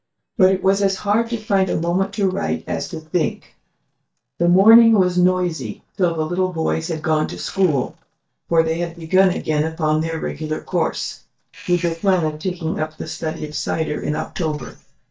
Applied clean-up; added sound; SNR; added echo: neural mask model DeepFilterNet 3.